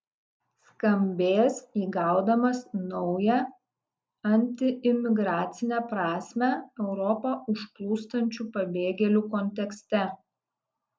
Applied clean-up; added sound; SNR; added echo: none; none; none; none.